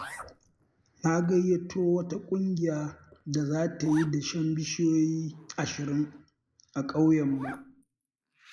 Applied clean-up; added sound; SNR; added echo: neural mask model Resemble Enhance denoiser.